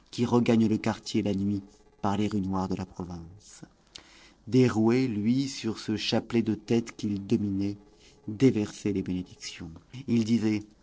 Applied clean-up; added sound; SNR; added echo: neural separator model SepFormer DNS4.